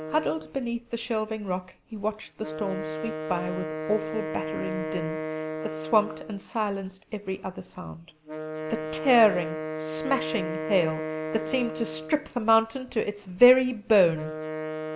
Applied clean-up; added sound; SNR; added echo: none; Wind instrument, woodwind instrument; 7 dB; none.